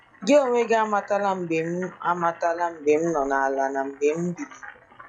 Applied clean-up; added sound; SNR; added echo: classical method log-MMSE.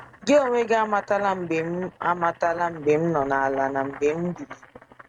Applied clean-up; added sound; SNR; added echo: neural mask model RNNoise.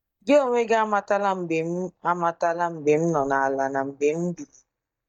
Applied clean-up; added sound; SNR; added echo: neural mask model DeepFilterNet 3.